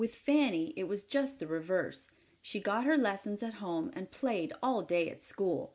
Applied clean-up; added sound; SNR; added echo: none; none; none; none.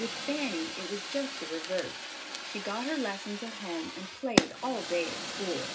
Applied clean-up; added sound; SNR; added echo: none; Fire; 0 dB; reverberation time 0.2 s.